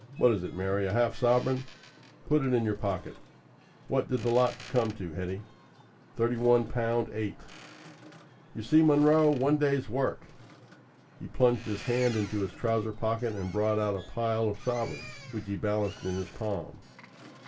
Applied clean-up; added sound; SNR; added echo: none; Boat, Water vehicle; 20 dB; reverberation time 0.2 s.